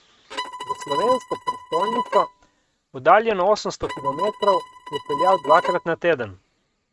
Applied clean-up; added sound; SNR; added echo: neural mask model RNNoise.